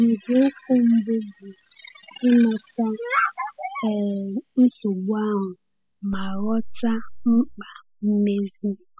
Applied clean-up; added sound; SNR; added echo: classical method spectral subtraction.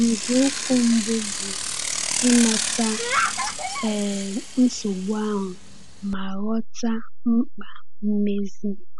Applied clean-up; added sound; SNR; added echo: none; Bicycle; 2 dB; none.